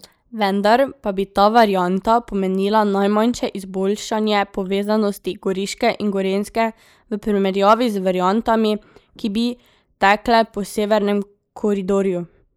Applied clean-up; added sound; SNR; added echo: neural mask model Resemble Enhance denoiser.